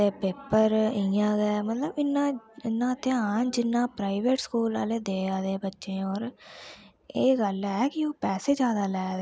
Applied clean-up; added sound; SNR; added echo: none; none; none; none.